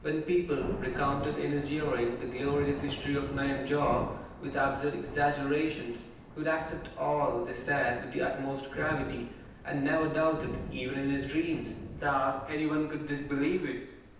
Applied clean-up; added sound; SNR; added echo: none; Thunder / Rain; 11 dB; reverberation time 0.9 s.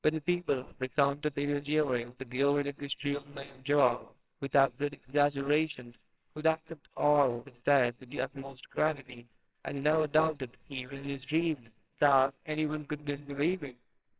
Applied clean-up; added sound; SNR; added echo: neural separator model SepFormer WHAMR!.